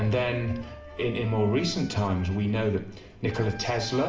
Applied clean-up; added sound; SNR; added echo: none; Wind instrument, woodwind instrument; 18 dB; reverberation time 0.6 s.